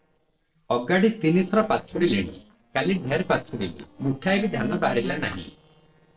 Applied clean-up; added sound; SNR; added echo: neural separator model SepFormer DNS4.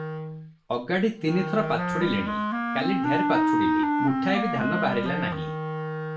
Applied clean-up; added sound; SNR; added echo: none; Wind instrument, woodwind instrument; -2 dB; reverberation time 0.3 s.